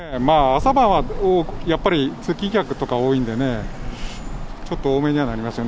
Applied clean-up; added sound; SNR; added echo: none; none; none; none.